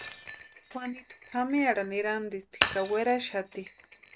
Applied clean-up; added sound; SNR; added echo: none; Shatter; 4 dB; none.